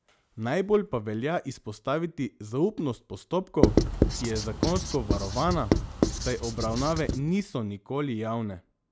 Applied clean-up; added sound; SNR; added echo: none; Writing; -2 dB; none.